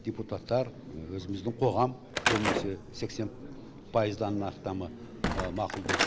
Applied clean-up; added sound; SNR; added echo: none; Slam / Wood; 3 dB; none.